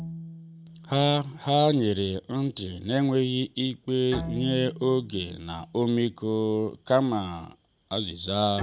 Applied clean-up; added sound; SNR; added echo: none; Bowed string instrument; 16 dB; none.